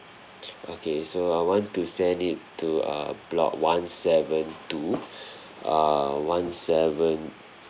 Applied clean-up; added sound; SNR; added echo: none; none; none; none.